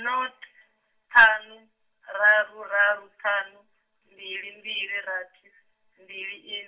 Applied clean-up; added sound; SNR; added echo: none; none; none; reverberation time 0.2 s.